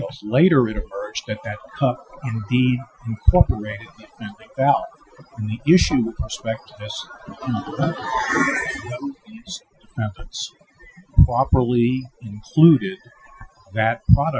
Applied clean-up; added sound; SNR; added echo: classical method Wiener filter.